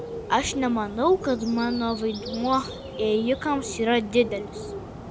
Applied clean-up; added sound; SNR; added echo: none; Bird; 11 dB; none.